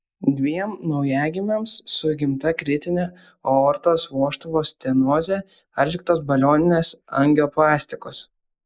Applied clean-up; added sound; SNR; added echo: neural mask model Resemble Enhance denoiser.